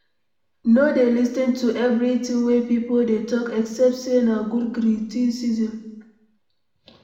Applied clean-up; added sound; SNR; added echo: none; none; none; reverberation time 0.8 s.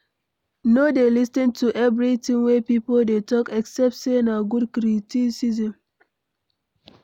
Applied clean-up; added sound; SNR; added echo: none; none; none; none.